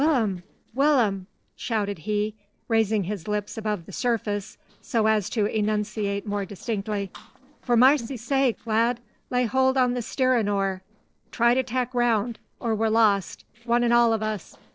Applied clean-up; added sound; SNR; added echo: neural separator model SepFormer DNS4.